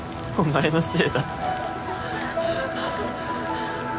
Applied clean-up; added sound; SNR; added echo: none; none; none; none.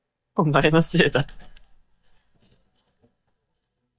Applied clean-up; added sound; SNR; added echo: neural mask model DeepFilterNet 3.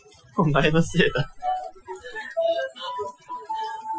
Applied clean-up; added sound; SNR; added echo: classical method Wiener filter.